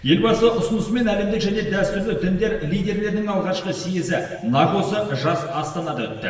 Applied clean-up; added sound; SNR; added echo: none; none; none; reverberation time 1.4 s.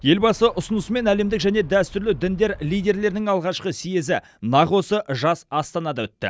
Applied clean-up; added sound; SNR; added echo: none; none; none; none.